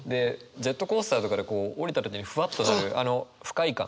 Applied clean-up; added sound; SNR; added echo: none; none; none; none.